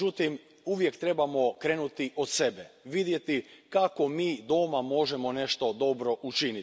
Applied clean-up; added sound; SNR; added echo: none; none; none; none.